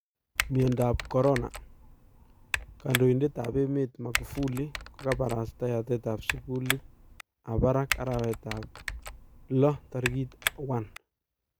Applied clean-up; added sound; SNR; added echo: none; Typing; 7 dB; none.